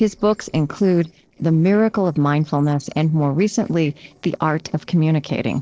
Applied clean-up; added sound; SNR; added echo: neural separator model SepFormer DNS4.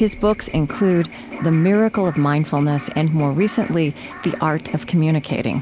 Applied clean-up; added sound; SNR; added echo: none; Crow; 19 dB; none.